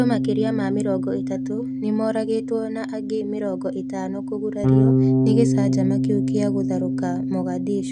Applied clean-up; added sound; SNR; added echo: none; Bass guitar; -3 dB; none.